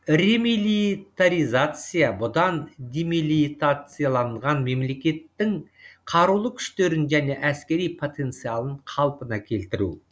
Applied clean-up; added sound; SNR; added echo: none; none; none; none.